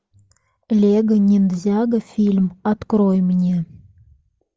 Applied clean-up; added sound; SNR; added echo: none; none; none; none.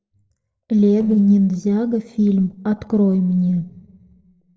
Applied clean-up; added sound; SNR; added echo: neural separator model SepFormer DNS4.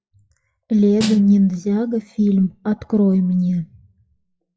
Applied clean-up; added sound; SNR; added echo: classical method WPE with log-MMSE.